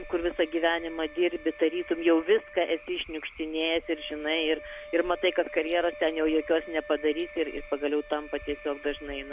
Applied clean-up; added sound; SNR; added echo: none; Cricket / Frog + Wind instrument, woodwind instrument; 16 dB; none.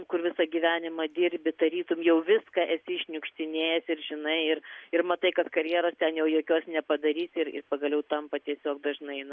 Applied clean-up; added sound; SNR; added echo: none; none; none; none.